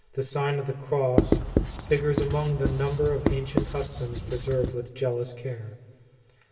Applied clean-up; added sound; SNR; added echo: none; Writing; 0 dB; reverberation time 1.9 s.